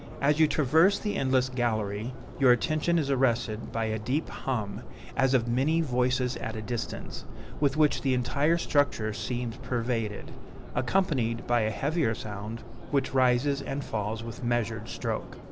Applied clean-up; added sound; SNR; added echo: none; Subway, metro, underground; 9 dB; none.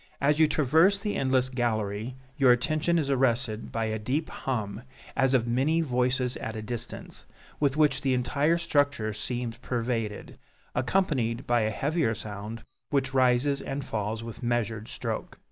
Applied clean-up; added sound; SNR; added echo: none; none; none; none.